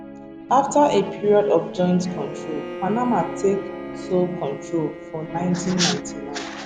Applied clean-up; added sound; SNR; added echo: none; Bowed string instrument + Guitar; 11 dB; none.